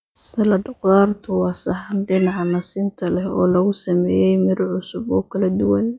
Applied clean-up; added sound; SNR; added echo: classical method log-MMSE.